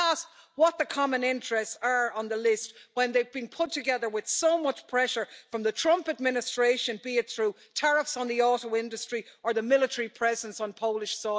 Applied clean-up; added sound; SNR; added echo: none; none; none; none.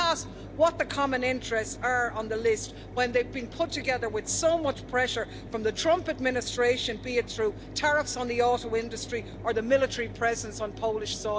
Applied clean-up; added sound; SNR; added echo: none; Mechanisms; 13 dB; none.